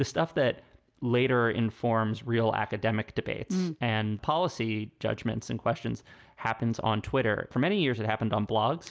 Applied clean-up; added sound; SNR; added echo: none; none; none; none.